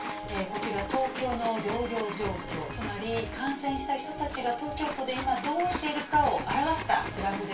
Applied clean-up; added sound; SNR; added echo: none; Liquid; 9 dB; reverberation time 0.2 s.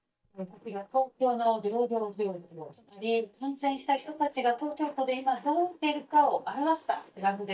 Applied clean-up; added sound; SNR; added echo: neural mask model DeepFilterNet 3.